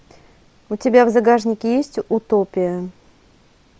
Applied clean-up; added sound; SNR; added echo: none; none; none; none.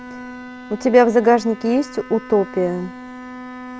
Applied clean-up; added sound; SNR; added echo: none; Bowed string instrument; 16 dB; none.